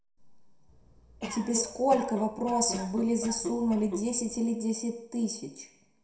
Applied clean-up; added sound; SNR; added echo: none; Cough; 10 dB; reverberation time 0.7 s.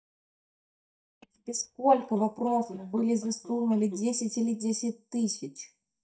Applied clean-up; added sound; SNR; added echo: neural mask model DeepFilterNet 3.